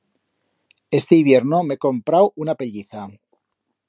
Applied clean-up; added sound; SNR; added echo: none; none; none; none.